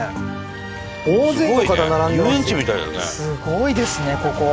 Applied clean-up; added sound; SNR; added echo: none; none; none; none.